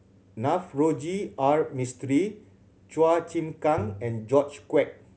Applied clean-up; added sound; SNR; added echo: none; Tap; 11 dB; none.